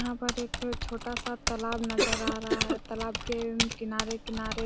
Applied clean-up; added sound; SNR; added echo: none; Typing + Cough; -1 dB; none.